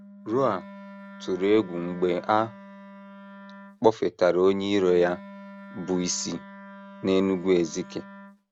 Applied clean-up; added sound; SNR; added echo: none; Wind instrument, woodwind instrument; 18 dB; none.